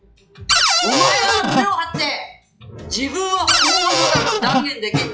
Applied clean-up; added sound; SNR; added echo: classical method log-MMSE.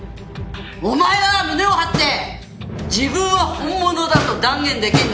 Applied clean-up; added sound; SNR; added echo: none; none; none; none.